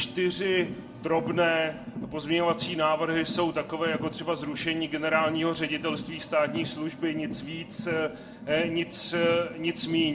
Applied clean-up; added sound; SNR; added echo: none; Car; 11 dB; reverberation time 0.5 s.